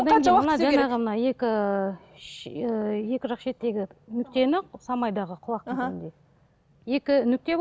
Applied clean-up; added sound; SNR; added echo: none; none; none; none.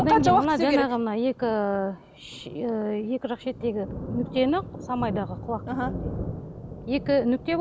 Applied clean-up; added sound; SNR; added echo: none; Thunder; 11 dB; none.